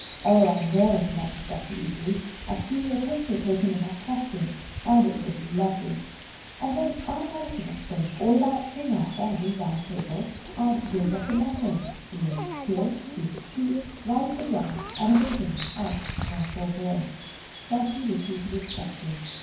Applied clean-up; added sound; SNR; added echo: none; Bird vocalization, bird call, bird song; 12 dB; reverberation time 0.9 s.